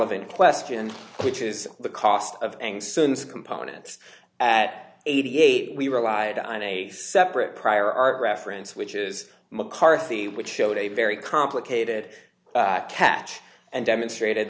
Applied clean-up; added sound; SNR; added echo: none; none; none; none.